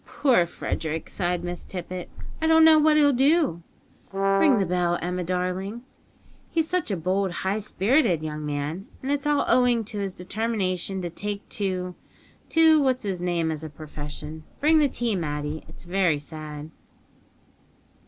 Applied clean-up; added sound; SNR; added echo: none; Brass instrument; 1 dB; none.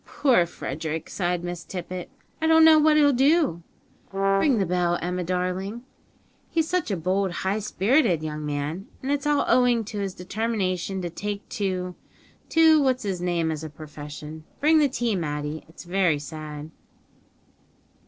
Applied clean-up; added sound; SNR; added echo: neural separator model SepFormer DNS4.